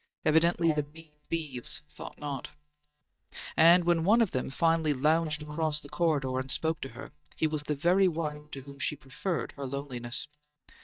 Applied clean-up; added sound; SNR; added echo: neural mask model DeepFilterNet 3.